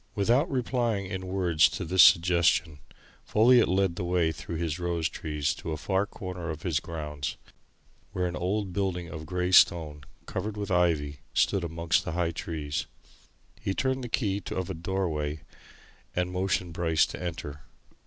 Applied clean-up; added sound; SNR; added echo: none; none; none; none.